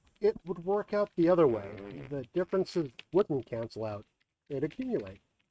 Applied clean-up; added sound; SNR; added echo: neural mask model RNNoise.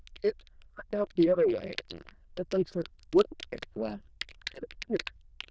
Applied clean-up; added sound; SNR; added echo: neural diffusion model UNIVERSE++.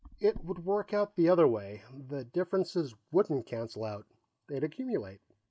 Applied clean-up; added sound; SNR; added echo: none; none; none; none.